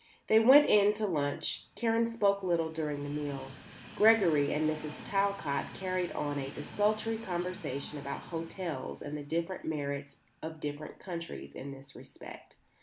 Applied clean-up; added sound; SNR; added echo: none; Train; 19 dB; none.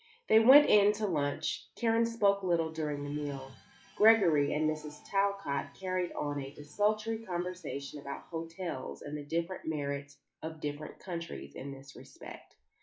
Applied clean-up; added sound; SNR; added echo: classical method log-MMSE.